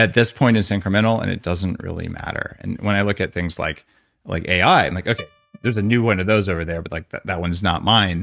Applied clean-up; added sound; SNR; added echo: neural mask model RNNoise.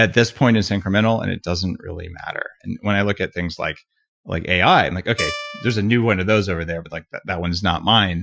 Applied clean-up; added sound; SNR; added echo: classical method Wiener filter.